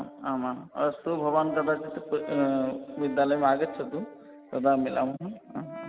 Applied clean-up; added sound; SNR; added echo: none; Brass instrument; 17 dB; none.